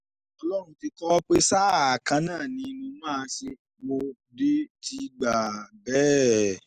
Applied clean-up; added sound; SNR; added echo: none; none; none; none.